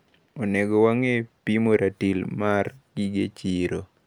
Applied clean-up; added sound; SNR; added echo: none; none; none; none.